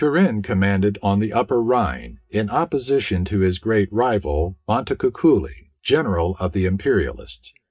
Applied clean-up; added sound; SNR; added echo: neural mask model DeepFilterNet 3.